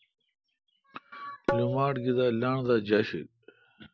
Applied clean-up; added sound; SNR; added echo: none; Tabla; 5 dB; none.